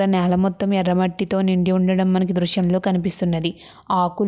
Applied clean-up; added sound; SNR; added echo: none; none; none; none.